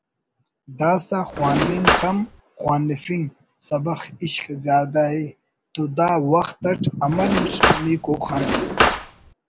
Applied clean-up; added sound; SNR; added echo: none; Cutlery, silverware / Drawer open or close; -1 dB; none.